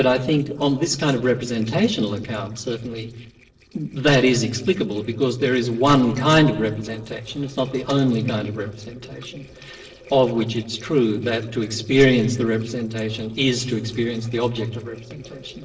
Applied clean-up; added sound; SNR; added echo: neural separator model SepFormer DNS4.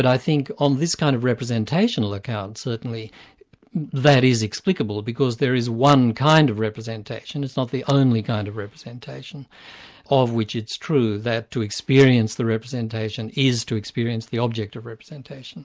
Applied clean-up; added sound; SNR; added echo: none; none; none; none.